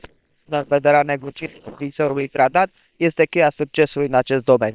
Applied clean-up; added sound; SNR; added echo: neural separator model SepFormer WHAM!.